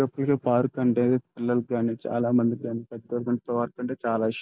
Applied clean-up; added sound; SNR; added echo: none; none; none; none.